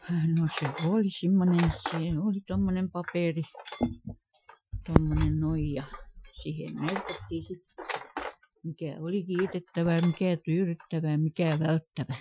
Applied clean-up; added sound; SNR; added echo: classical method Wiener filter.